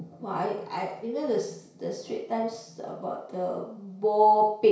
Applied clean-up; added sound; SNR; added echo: none; none; none; reverberation time 0.6 s.